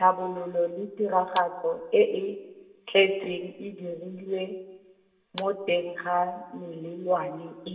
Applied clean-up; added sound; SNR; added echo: none; Clapping; 19 dB; reverberation time 1.2 s.